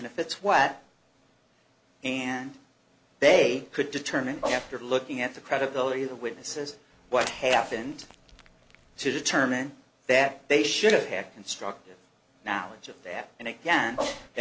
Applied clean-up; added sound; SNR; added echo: none; Cat; 15 dB; none.